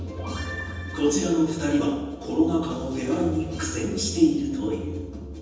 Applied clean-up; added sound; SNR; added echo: none; none; none; reverberation time 1.1 s.